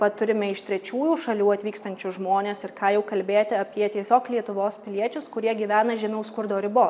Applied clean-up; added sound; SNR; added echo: none; none; none; none.